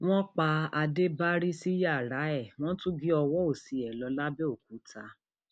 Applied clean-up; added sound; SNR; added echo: none; none; none; none.